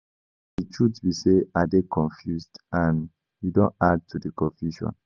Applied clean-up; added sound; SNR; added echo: none; none; none; none.